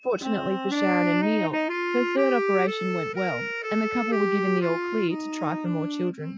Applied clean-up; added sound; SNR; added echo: classical method Wiener filter.